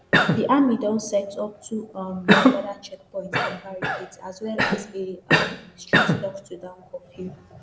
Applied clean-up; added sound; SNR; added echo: none; Cough; -3 dB; none.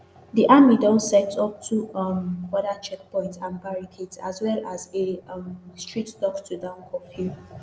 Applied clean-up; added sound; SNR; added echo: none; none; none; none.